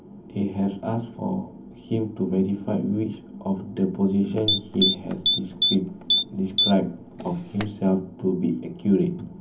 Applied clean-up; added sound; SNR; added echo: none; Typing; 0 dB; reverberation time 0.3 s.